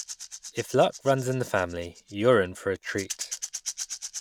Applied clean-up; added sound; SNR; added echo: none; Rattle / Rattle (instrument); 12 dB; none.